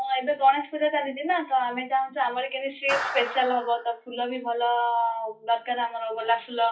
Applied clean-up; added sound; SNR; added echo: classical method WPE with log-MMSE.